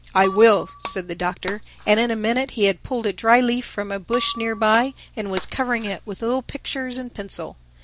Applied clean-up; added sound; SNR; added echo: none; Shatter; 15 dB; none.